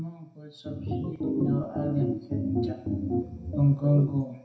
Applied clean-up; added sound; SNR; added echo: none; Organ; 1 dB; reverberation time 0.6 s.